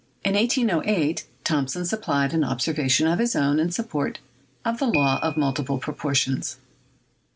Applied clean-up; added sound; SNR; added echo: none; Piano; 18 dB; none.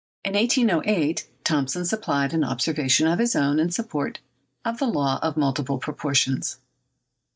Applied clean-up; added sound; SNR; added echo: neural mask model DeepFilterNet 3.